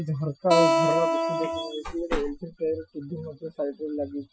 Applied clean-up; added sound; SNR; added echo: classical method Wiener filter.